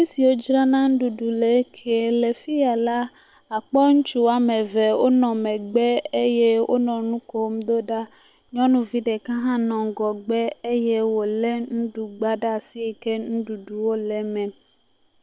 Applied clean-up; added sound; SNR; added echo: none; none; none; none.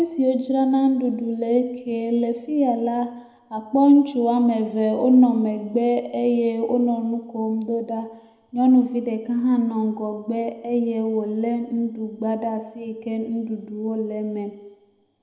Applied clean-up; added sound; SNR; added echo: none; none; none; reverberation time 0.7 s.